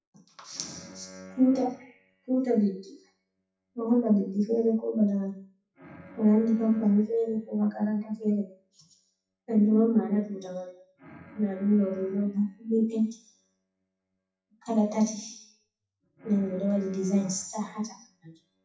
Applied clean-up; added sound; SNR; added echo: classical method WPE with log-MMSE.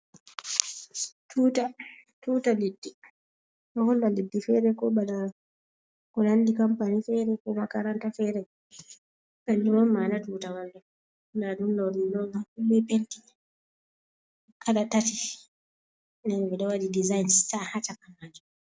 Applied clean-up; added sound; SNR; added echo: none; none; none; none.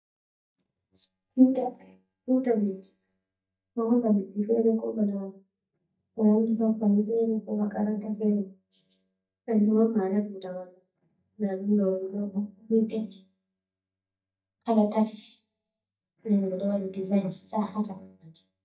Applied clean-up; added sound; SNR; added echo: neural mask model DeepFilterNet 3.